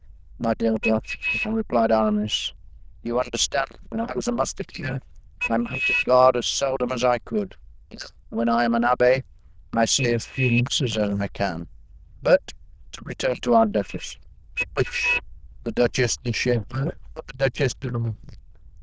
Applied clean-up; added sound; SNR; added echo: neural diffusion model UNIVERSE++.